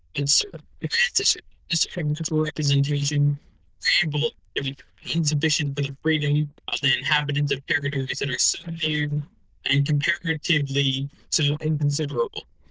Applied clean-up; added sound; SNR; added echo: neural diffusion model UNIVERSE++.